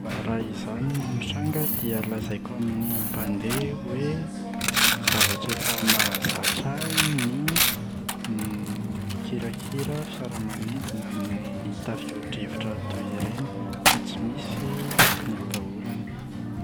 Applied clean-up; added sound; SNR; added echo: none; Coin (dropping); -4 dB; none.